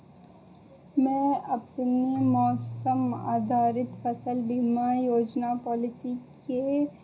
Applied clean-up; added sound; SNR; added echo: none; Keyboard (musical); 16 dB; reverberation time 0.4 s.